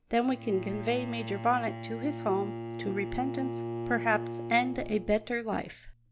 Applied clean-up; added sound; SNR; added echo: none; Bowed string instrument; 7 dB; none.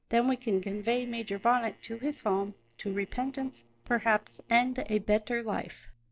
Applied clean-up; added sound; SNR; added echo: neural separator model SepFormer DNS4.